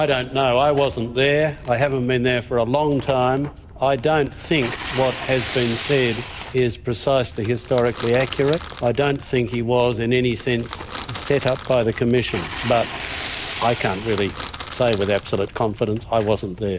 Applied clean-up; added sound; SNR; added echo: none; Tearing + Crackle / Crushing; 13 dB; none.